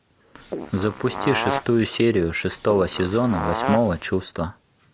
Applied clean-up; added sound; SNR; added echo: none; Fart; 6 dB; none.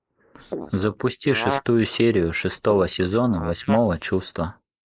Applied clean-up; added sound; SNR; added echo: neural mask model Resemble Enhance denoiser.